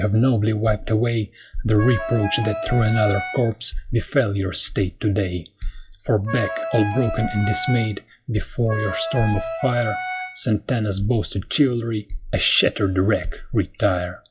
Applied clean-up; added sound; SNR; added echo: classical method WPE with log-MMSE.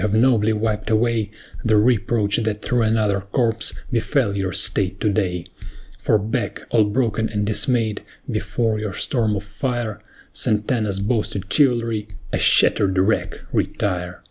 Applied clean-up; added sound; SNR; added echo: none; none; none; none.